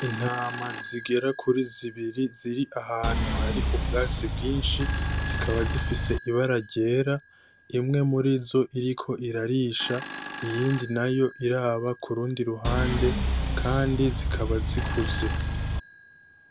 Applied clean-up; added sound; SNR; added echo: none; Telephone + Engine; 2 dB; none.